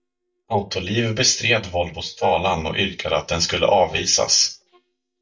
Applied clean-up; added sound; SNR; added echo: neural mask model DeepFilterNet 3.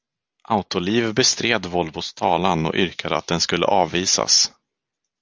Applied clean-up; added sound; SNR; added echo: none; none; none; none.